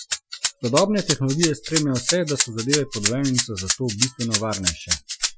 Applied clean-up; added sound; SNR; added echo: classical method Wiener filter.